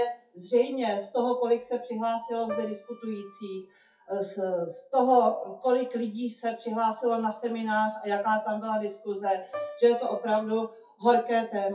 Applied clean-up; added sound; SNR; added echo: classical method WPE with log-MMSE.